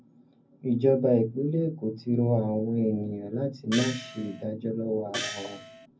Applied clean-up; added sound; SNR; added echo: none; Gong; 9 dB; reverberation time 0.4 s.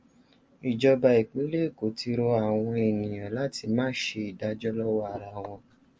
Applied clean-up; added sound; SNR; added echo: none; none; none; none.